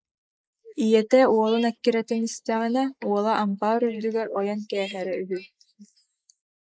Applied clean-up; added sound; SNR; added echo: neural mask model Resemble Enhance denoiser.